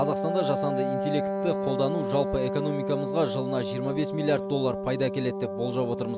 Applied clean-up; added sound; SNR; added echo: none; Wind instrument, woodwind instrument; 2 dB; none.